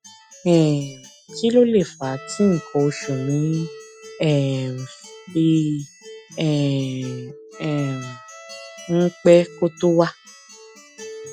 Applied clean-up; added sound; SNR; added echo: classical method Wiener filter.